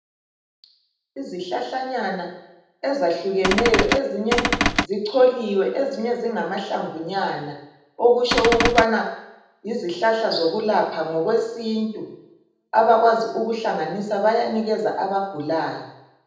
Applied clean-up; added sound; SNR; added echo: none; Cupboard open or close / Door; -2 dB; reverberation time 0.8 s.